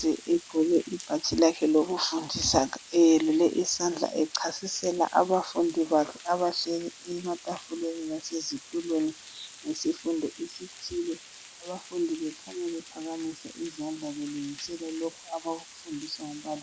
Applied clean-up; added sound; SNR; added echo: none; Water; 19 dB; none.